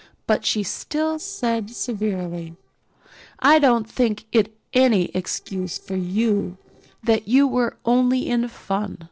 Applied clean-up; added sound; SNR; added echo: neural separator model SepFormer DNS4.